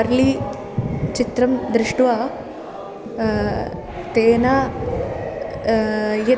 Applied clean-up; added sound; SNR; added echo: none; Thunder; 11 dB; none.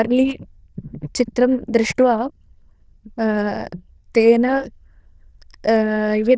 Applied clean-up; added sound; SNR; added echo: neural diffusion model UNIVERSE++.